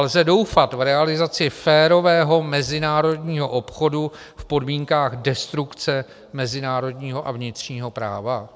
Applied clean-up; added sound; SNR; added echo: none; none; none; none.